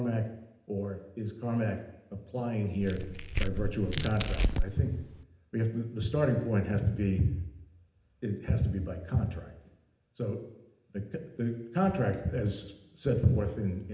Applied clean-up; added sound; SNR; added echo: none; Tearing; 0 dB; reverberation time 0.8 s.